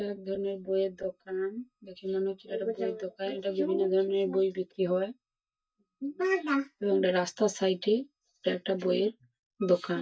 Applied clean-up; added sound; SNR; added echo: neural mask model DeepFilterNet 3.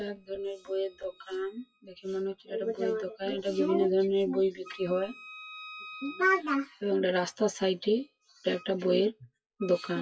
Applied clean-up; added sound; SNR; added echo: classical method WPE with log-MMSE.